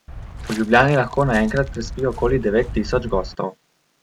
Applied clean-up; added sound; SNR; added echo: none; Walk, footsteps; 11 dB; none.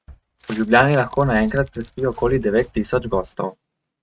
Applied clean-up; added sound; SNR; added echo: neural mask model RNNoise.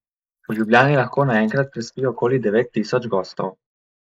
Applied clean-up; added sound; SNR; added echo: neural mask model Resemble Enhance denoiser.